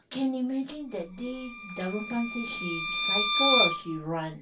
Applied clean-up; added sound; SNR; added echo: none; Bowed string instrument; -2 dB; reverberation time 0.2 s.